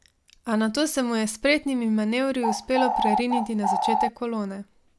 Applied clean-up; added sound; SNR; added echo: none; Bird; -1 dB; none.